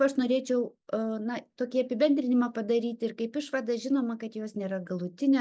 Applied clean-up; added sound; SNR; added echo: none; none; none; none.